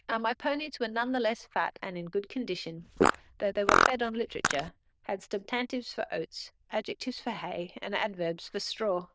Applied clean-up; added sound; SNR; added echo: neural diffusion model UNIVERSE++.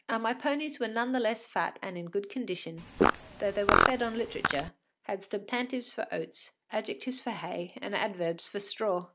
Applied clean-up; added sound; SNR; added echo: none; Fart; -5 dB; none.